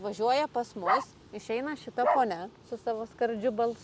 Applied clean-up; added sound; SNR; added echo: none; none; none; none.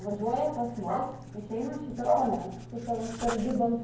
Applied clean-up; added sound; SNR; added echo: none; Writing; 13 dB; reverberation time 0.9 s.